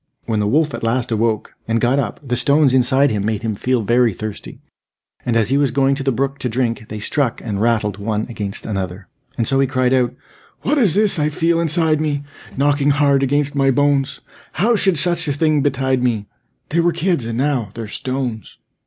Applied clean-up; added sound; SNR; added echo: none; none; none; none.